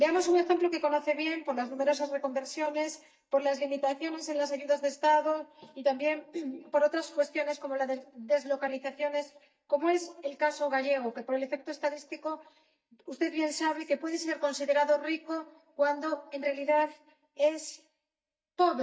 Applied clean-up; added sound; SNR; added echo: neural mask model DeepFilterNet 3.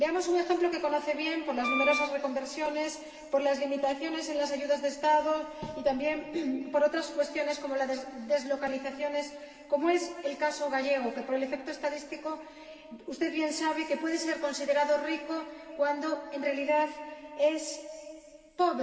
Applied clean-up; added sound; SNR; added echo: none; Wind instrument, woodwind instrument; 2 dB; reverberation time 2.6 s.